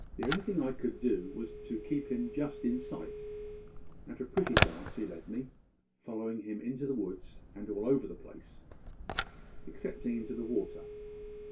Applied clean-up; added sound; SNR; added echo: none; Telephone; 3 dB; reverberation time 0.2 s.